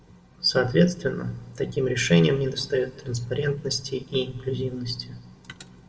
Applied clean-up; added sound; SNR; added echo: none; none; none; reverberation time 1.1 s.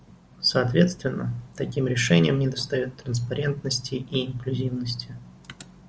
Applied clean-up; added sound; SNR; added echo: none; none; none; none.